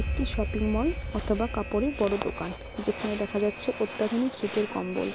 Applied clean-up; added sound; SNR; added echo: none; Alarm; 6 dB; none.